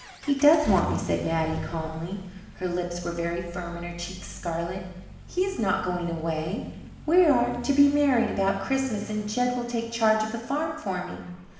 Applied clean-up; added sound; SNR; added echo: none; Accelerating, revving, vroom; 14 dB; reverberation time 0.9 s.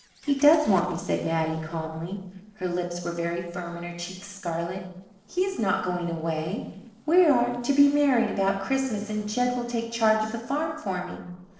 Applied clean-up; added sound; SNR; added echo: neural separator model SepFormer DNS4.